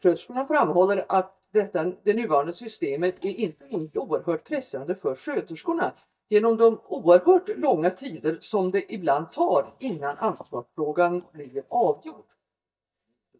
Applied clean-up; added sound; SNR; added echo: neural mask model DeepFilterNet 3.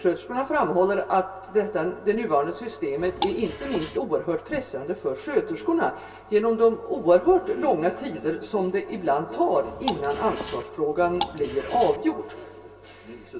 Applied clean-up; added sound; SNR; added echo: none; Drip / Water; 9 dB; reverberation time 0.1 s.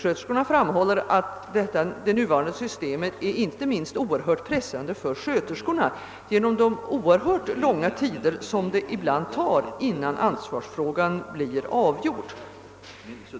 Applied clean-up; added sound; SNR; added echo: none; none; none; none.